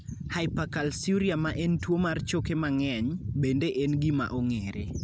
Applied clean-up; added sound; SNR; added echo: none; none; none; none.